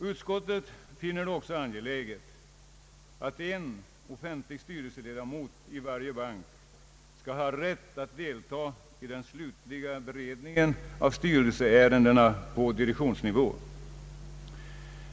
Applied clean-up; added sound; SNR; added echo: none; none; none; none.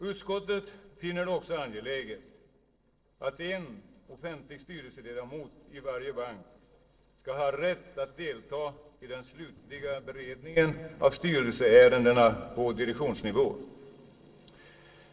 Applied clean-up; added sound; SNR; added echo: neural separator model SepFormer DNS4.